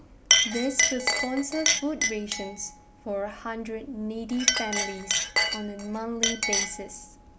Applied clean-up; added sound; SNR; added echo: none; Chink, clink; -4 dB; none.